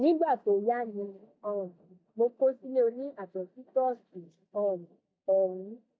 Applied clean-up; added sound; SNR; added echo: neural mask model DeepFilterNet 3.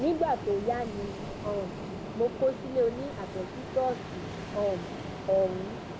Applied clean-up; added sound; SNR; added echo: none; Ocean; 7 dB; none.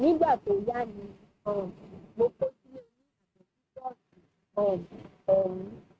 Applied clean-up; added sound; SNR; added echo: neural mask model RNNoise.